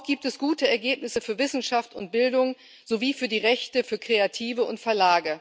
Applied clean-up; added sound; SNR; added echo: none; none; none; none.